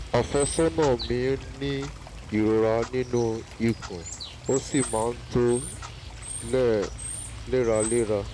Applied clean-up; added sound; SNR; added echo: none; Water / Bird + Clock; 10 dB; none.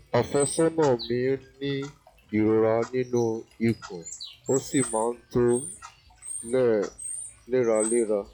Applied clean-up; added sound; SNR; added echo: classical method log-MMSE.